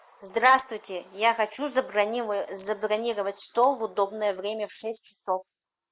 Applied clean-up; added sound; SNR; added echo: none; none; none; none.